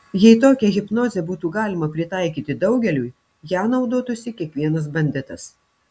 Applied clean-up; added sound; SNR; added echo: none; none; none; none.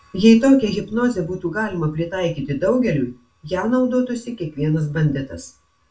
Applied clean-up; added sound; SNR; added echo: none; none; none; reverberation time 0.2 s.